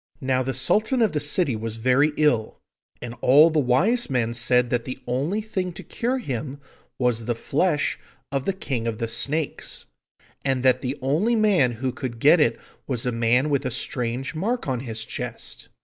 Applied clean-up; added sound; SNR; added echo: none; none; none; none.